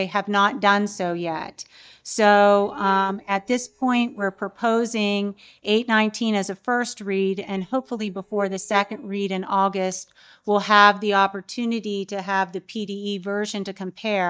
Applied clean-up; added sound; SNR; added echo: neural mask model DeepFilterNet 3.